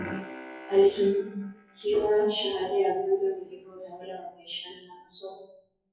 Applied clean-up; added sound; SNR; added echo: classical method WPE with log-MMSE.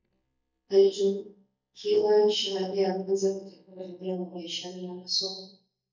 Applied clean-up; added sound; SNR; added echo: neural mask model DeepFilterNet 3.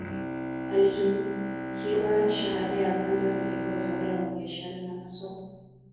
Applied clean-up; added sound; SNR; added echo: none; Bowed string instrument; 5 dB; reverberation time 1.3 s.